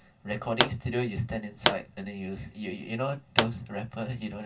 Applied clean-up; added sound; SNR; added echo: none; Explosion; -2 dB; reverberation time 0.1 s.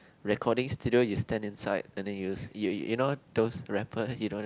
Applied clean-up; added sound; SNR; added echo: none; none; none; none.